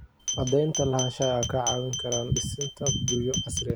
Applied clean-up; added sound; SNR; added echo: none; Glass; 5 dB; none.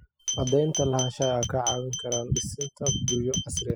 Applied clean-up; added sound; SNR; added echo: classical method spectral subtraction.